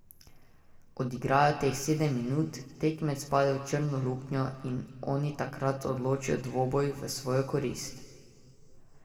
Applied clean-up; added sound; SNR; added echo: none; none; none; reverberation time 2.0 s.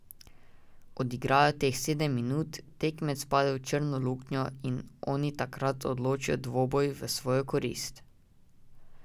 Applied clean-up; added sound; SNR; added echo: none; none; none; none.